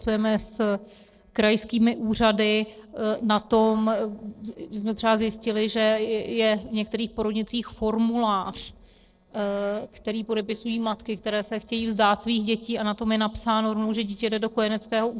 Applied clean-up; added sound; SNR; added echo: neural separator model SepFormer DNS4.